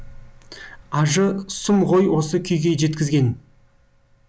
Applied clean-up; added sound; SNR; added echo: none; none; none; none.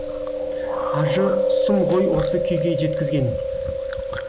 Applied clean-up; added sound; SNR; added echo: none; Chewing, mastication; -2 dB; none.